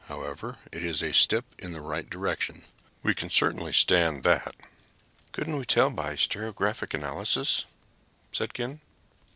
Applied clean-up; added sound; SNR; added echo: none; none; none; none.